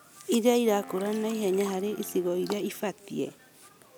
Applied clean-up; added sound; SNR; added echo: none; Drip + Wind instrument, woodwind instrument; 18 dB; none.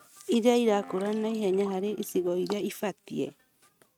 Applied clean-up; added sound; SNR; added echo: neural mask model RNNoise.